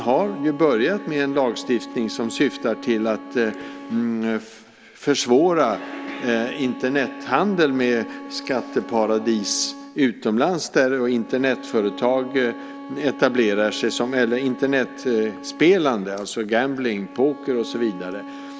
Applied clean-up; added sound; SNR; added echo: none; Bowed string instrument; 15 dB; none.